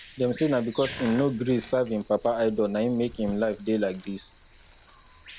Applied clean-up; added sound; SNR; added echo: none; Bird vocalization, bird call, bird song + Tools; 18 dB; none.